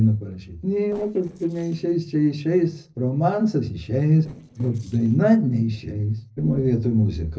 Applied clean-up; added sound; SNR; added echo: neural separator model SepFormer DNS4.